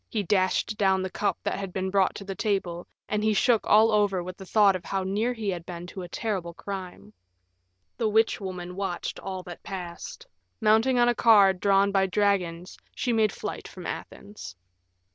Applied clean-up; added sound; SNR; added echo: none; none; none; none.